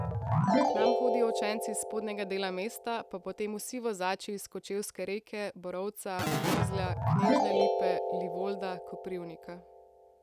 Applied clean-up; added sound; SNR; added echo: none; Keyboard (musical); -4 dB; none.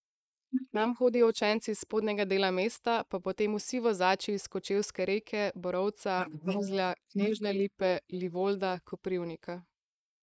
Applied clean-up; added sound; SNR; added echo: neural mask model Resemble Enhance denoiser.